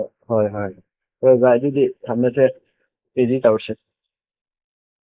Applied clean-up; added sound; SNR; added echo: neural mask model Resemble Enhance denoiser.